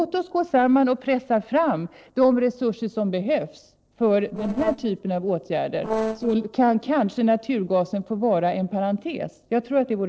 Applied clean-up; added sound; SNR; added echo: neural separator model SepFormer DNS4.